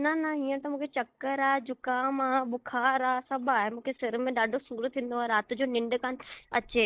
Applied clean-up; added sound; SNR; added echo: neural mask model DeepFilterNet 3.